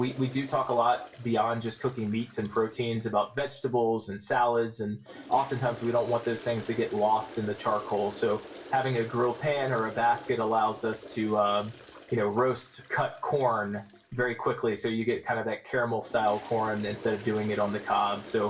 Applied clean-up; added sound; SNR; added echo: none; Toilet flush; 18 dB; reverberation time 0.2 s.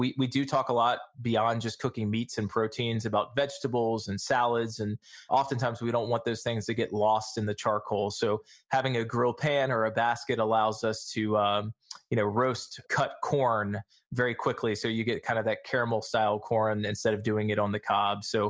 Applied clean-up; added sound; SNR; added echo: none; none; none; none.